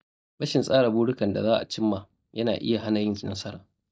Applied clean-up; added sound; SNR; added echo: neural mask model DeepFilterNet 3.